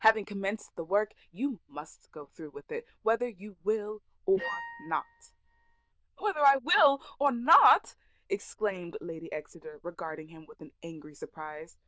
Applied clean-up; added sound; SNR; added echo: neural diffusion model UNIVERSE++.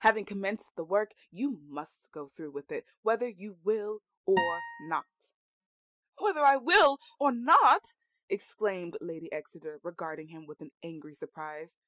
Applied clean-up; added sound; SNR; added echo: classical method spectral subtraction.